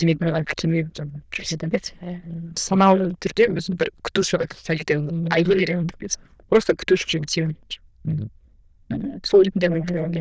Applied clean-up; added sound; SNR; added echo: neural diffusion model UNIVERSE++.